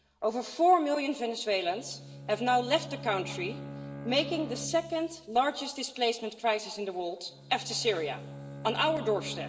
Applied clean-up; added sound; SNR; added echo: none; Bowed string instrument; 14 dB; reverberation time 2.4 s.